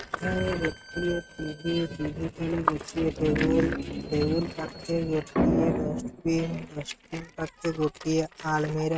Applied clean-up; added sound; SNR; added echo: neural mask model RNNoise.